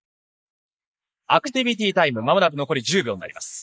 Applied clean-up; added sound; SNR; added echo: neural mask model Resemble Enhance denoiser.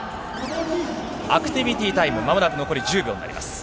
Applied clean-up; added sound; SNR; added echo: none; Cupboard open or close; 13 dB; none.